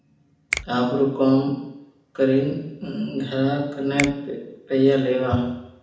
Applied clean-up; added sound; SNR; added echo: none; Finger snapping; 12 dB; reverberation time 0.8 s.